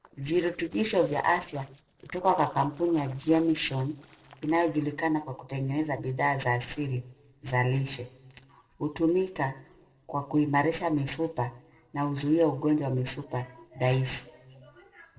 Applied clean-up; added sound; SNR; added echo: neural separator model SepFormer DNS4.